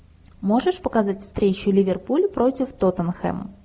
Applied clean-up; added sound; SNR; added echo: none; none; none; none.